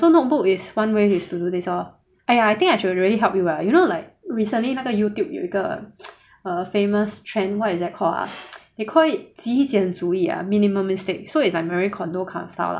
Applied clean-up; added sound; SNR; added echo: none; none; none; none.